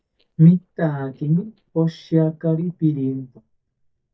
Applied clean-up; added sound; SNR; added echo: neural mask model DeepFilterNet 3.